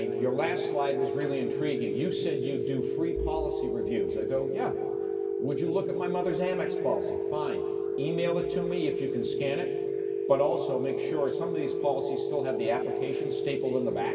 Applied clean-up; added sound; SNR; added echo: none; Telephone; -2 dB; reverberation time 2.2 s.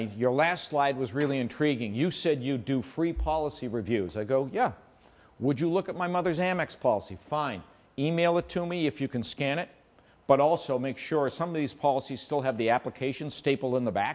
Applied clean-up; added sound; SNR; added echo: none; none; none; none.